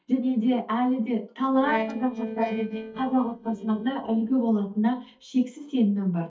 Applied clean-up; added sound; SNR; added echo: neural mask model DeepFilterNet 3.